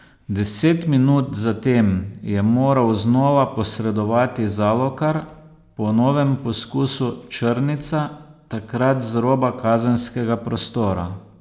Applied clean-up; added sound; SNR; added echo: none; none; none; none.